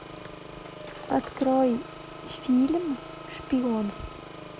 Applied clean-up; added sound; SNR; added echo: none; Engine; 13 dB; none.